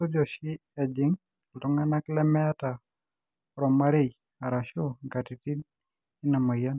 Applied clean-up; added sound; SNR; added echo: none; none; none; none.